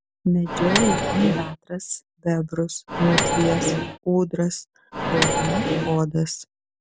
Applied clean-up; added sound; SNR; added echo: none; Microwave oven; -1 dB; none.